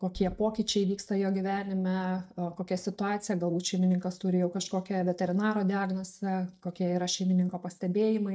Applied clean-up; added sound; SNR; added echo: neural mask model DeepFilterNet 3.